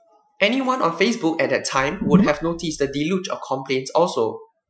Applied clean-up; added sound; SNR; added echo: classical method Wiener filter.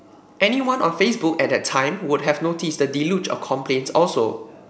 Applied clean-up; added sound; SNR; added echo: none; none; none; none.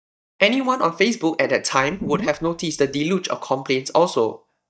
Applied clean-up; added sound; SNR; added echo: neural mask model DeepFilterNet 3.